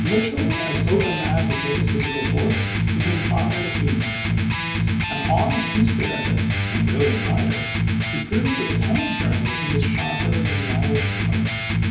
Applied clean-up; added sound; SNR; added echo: none; Electric guitar; -5 dB; reverberation time 1.2 s.